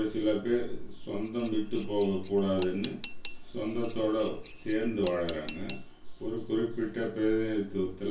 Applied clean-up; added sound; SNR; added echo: none; Cutlery, silverware / Dishes, pots, and pans; 15 dB; reverberation time 0.3 s.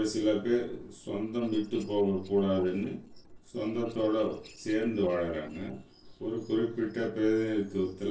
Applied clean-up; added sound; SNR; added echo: neural separator model SepFormer DNS4.